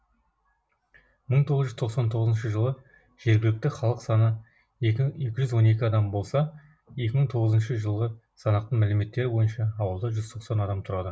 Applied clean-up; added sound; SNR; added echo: none; none; none; none.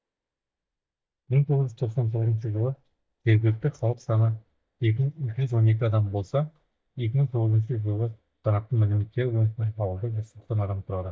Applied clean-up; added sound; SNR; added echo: neural mask model DeepFilterNet 3.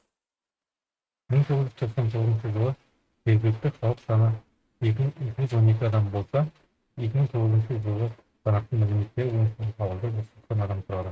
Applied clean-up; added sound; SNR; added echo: neural mask model RNNoise.